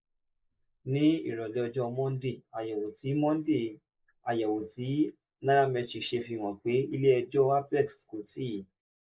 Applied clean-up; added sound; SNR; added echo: neural mask model Resemble Enhance denoiser.